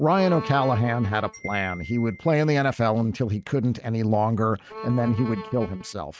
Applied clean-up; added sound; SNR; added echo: neural mask model RNNoise.